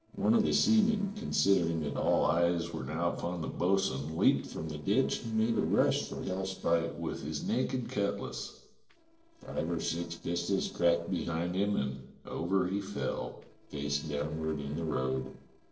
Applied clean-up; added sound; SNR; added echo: neural separator model SepFormer DNS4.